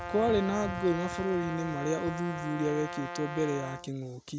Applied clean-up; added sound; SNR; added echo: none; Brass instrument; 8 dB; none.